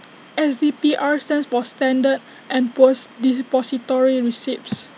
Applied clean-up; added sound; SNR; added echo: none; none; none; none.